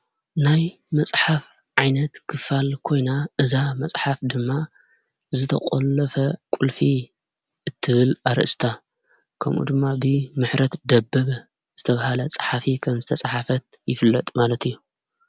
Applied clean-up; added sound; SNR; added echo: none; none; none; none.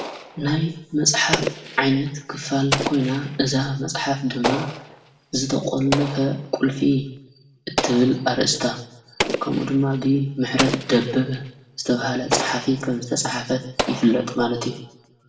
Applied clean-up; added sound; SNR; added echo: none; Explosion; 8 dB; reverberation time 0.6 s.